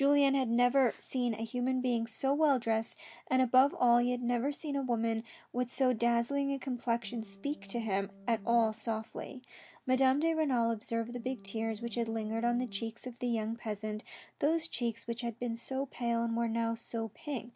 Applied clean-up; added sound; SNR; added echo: none; Organ; 20 dB; none.